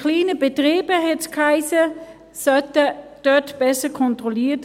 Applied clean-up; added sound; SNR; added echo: none; none; none; none.